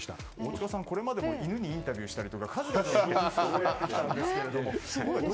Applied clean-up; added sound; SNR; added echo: none; none; none; none.